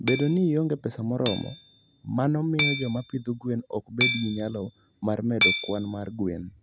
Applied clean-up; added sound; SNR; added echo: none; Hammer; 2 dB; none.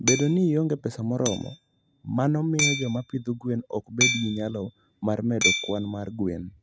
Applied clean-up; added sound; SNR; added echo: neural mask model RNNoise.